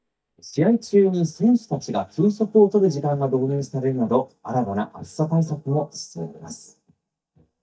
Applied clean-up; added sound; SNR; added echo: neural mask model DeepFilterNet 3.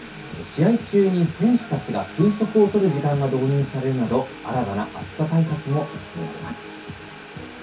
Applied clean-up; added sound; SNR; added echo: none; Boiling; 19 dB; reverberation time 0.3 s.